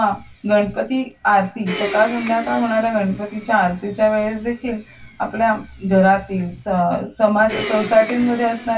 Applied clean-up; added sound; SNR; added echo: none; Domestic sounds, home sounds; 15 dB; reverberation time 0.1 s.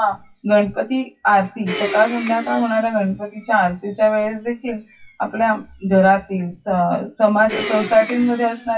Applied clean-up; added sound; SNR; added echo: classical method WPE with log-MMSE.